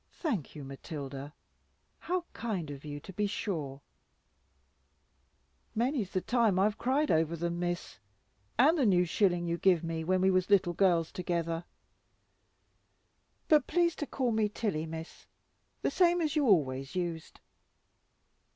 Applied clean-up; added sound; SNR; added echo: none; none; none; none.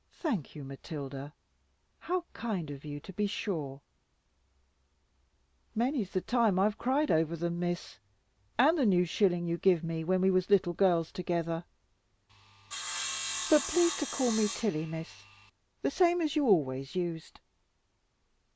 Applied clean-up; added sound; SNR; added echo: none; Sawing; 7 dB; none.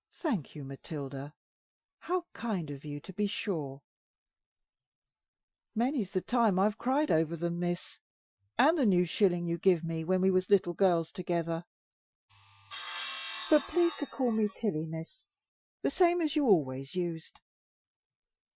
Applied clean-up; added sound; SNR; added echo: classical method Wiener filter.